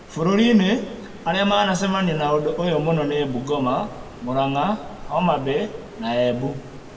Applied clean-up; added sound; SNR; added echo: none; Stream; 17 dB; reverberation time 1.2 s.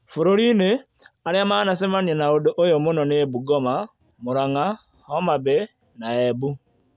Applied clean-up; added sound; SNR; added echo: none; none; none; none.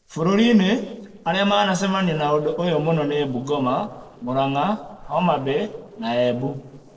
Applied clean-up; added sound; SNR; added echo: neural separator model SepFormer DNS4.